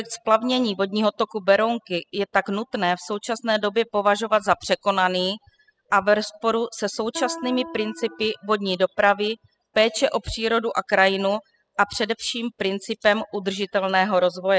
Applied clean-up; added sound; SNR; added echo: classical method spectral subtraction.